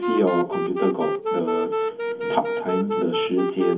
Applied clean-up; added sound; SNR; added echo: none; Wind instrument, woodwind instrument; 0 dB; reverberation time 0.3 s.